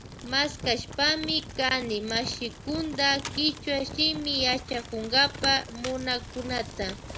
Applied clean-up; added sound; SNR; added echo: none; Fire; 11 dB; none.